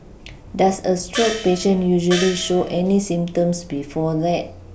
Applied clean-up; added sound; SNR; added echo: none; Gong; 9 dB; none.